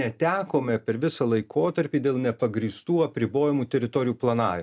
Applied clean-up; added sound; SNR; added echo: none; none; none; none.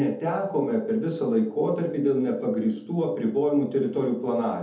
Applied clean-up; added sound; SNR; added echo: none; none; none; reverberation time 0.6 s.